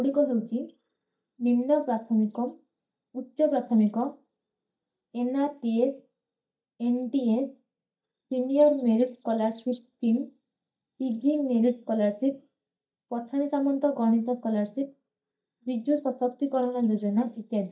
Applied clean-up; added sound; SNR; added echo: neural mask model DeepFilterNet 3.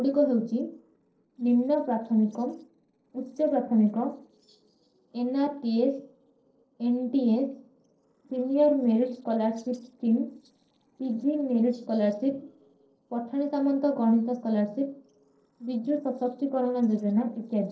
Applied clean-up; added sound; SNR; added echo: neural separator model SepFormer DNS4.